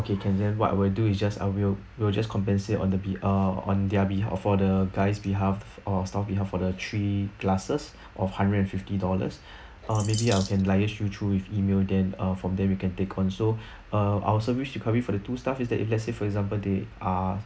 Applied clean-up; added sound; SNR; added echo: none; Bird vocalization, bird call, bird song; 11 dB; none.